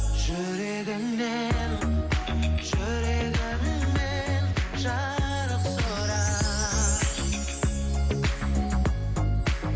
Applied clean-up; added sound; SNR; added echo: none; Wind chime; 14 dB; none.